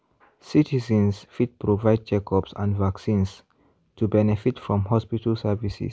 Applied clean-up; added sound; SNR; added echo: none; none; none; none.